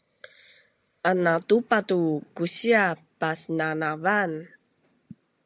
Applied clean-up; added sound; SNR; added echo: none; none; none; none.